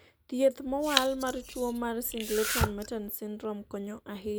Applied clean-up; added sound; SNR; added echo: none; Domestic sounds, home sounds; 2 dB; none.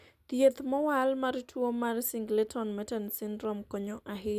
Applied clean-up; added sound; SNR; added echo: none; none; none; none.